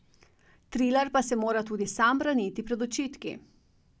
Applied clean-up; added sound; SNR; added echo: none; none; none; none.